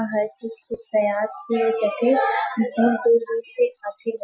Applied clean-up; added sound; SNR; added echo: classical method Wiener filter.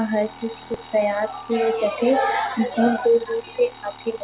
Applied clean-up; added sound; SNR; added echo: none; Alarm; 17 dB; none.